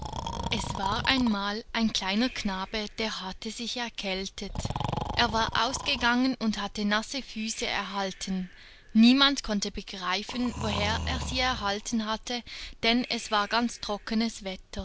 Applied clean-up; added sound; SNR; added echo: none; Breathing; 11 dB; none.